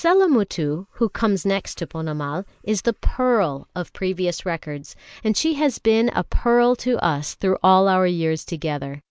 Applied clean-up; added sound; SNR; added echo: neural mask model Resemble Enhance denoiser.